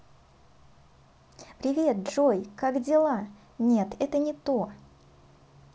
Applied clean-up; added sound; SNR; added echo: none; none; none; none.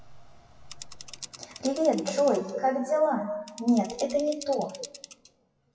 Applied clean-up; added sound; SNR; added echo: classical method WPE with log-MMSE.